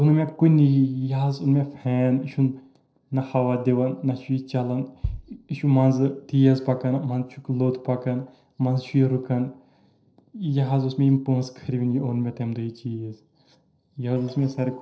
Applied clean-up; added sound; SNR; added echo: neural separator model SepFormer DNS4.